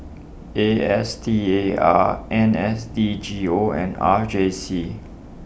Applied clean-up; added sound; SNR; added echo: none; none; none; none.